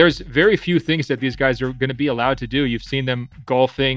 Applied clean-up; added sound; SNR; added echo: neural mask model DeepFilterNet 3.